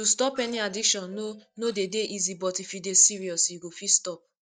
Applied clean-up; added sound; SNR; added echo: neural mask model DeepFilterNet 3.